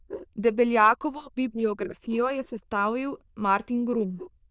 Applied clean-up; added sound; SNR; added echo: neural diffusion model UNIVERSE++.